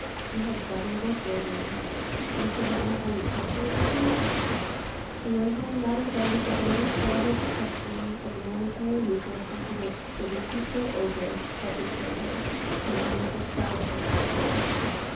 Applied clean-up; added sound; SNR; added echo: none; Waves, surf; -2 dB; reverberation time 0.9 s.